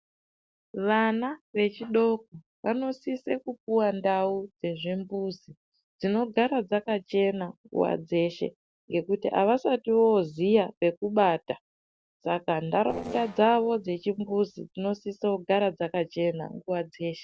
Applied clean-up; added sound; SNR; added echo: neural separator model SepFormer DNS4.